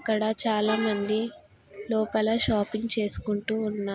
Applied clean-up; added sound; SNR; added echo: none; none; none; none.